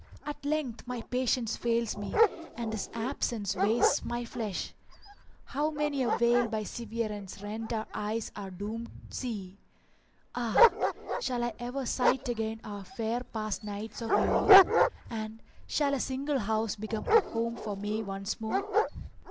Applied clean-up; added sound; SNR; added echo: none; Dog; 0 dB; none.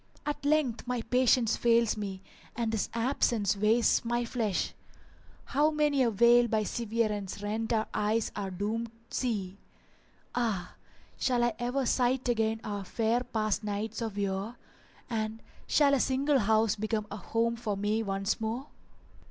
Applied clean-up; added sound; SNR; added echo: none; none; none; none.